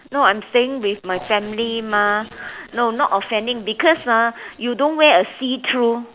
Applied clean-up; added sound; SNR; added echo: none; none; none; none.